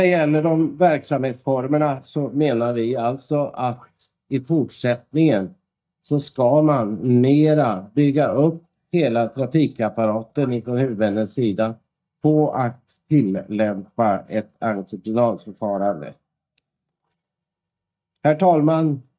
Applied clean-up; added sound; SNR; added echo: neural mask model DeepFilterNet 3.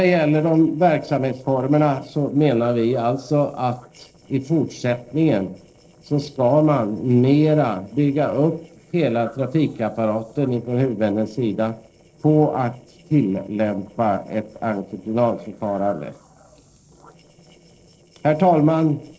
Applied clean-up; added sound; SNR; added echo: neural separator model SepFormer DNS4.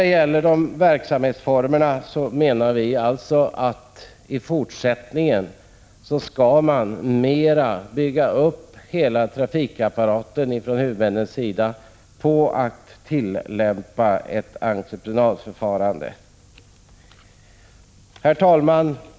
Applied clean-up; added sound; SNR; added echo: none; none; none; none.